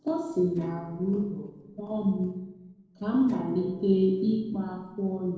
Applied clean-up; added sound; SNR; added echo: neural separator model SepFormer DNS4.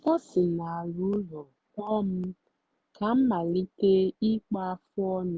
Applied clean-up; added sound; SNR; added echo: none; none; none; none.